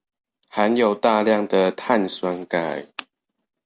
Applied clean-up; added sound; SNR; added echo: none; none; none; none.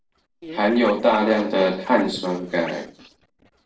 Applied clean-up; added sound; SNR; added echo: neural separator model SepFormer DNS4.